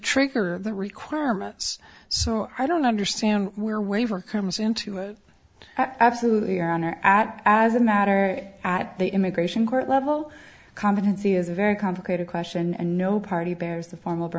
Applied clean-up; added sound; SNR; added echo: none; none; none; none.